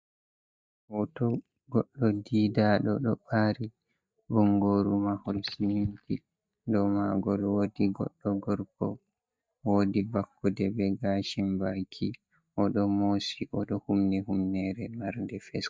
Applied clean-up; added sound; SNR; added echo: neural mask model DeepFilterNet 3.